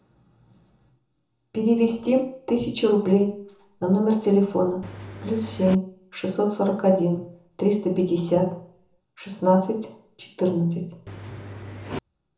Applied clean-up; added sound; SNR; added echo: none; Engine; 12 dB; reverberation time 0.5 s.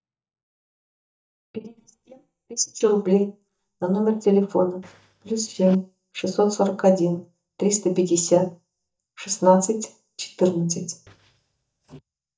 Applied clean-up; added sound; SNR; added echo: neural mask model DeepFilterNet 3.